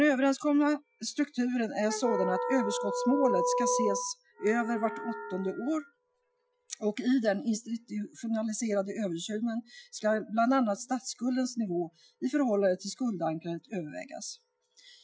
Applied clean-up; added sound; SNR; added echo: classical method Wiener filter.